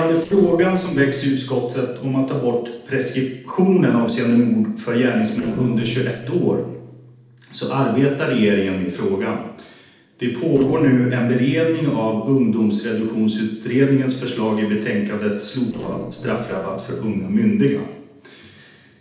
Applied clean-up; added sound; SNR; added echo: neural separator model SepFormer DNS4.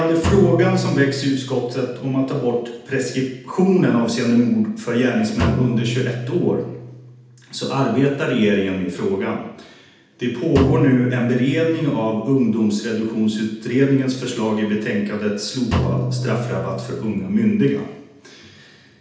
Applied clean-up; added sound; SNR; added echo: none; Drum; 8 dB; reverberation time 0.8 s.